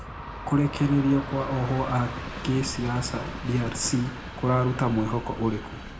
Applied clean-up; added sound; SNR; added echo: none; Train; 9 dB; reverberation time 0.3 s.